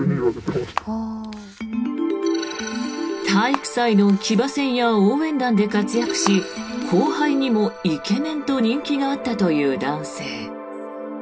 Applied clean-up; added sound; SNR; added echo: none; Camera; 14 dB; reverberation time 0.3 s.